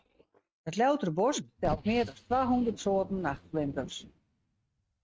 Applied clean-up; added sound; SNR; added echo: neural mask model RNNoise.